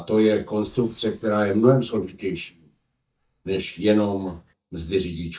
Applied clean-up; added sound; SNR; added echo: neural mask model DeepFilterNet 3.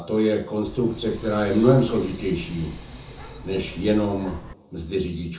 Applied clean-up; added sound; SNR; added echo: none; Hiss; 12 dB; reverberation time 0.6 s.